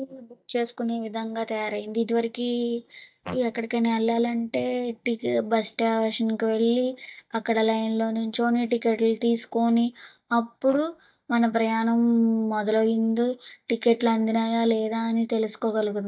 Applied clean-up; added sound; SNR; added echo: neural mask model DeepFilterNet 3.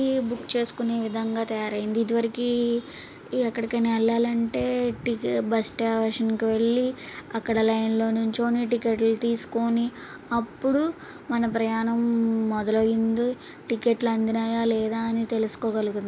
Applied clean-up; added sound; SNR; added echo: none; none; none; none.